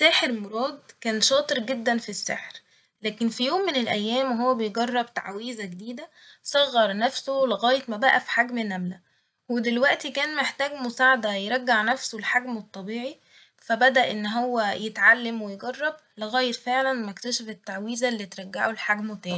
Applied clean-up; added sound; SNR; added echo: none; none; none; none.